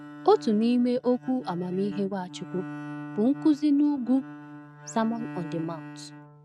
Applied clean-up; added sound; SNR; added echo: neural mask model RNNoise.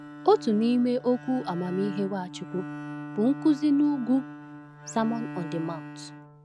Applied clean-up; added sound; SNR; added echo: none; Bowed string instrument; 12 dB; none.